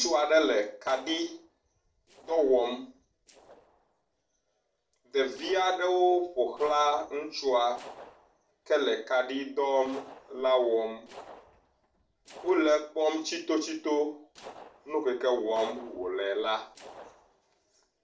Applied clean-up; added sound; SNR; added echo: neural separator model SepFormer DNS4.